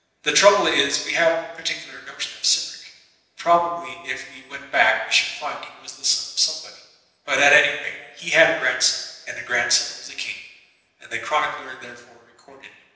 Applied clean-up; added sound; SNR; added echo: none; none; none; reverberation time 0.9 s.